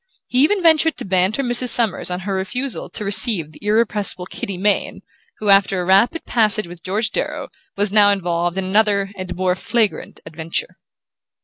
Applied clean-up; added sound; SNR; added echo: none; none; none; none.